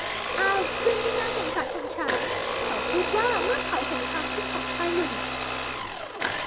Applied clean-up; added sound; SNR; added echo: none; Domestic sounds, home sounds + Subway, metro, underground; -2 dB; none.